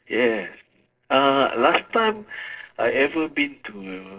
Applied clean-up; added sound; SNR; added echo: neural separator model SepFormer DNS4.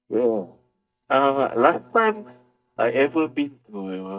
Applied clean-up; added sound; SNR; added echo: neural mask model DeepFilterNet 3.